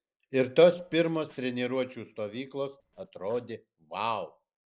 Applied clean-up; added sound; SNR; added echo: neural separator model SepFormer DNS4.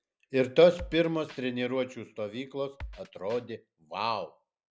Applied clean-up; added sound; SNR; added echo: none; Drum kit; 17 dB; none.